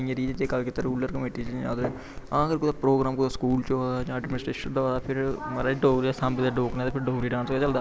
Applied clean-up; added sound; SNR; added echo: none; none; none; none.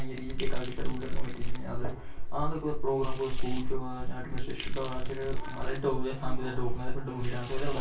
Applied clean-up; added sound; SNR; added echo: none; Domestic sounds, home sounds; 20 dB; reverberation time 0.2 s.